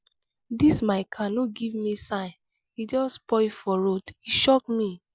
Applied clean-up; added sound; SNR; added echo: none; none; none; none.